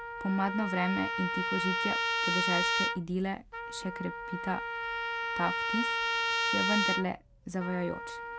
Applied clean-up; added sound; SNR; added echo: none; Trumpet; -2 dB; none.